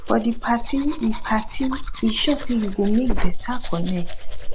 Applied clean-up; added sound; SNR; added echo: none; Domestic sounds, home sounds; -2 dB; none.